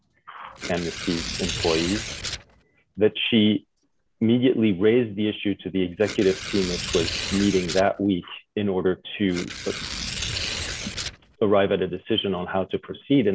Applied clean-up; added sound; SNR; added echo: none; Tearing; 7 dB; none.